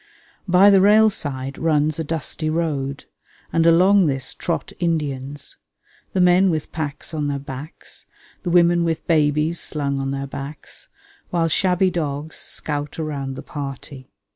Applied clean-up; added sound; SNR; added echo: none; none; none; none.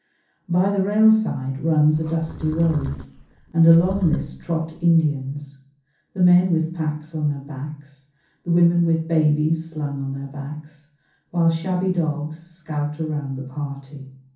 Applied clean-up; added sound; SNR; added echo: none; Livestock, farm animals, working animals; 14 dB; reverberation time 0.6 s.